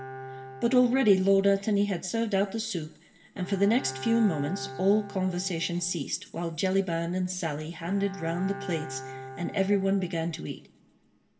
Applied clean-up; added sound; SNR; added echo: none; Bowed string instrument; 15 dB; reverberation time 0.7 s.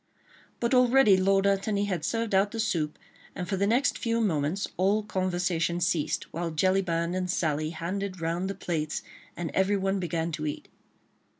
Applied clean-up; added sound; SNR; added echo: none; none; none; none.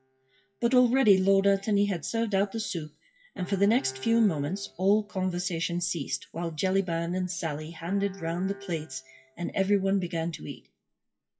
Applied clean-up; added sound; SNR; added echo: classical method WPE with log-MMSE.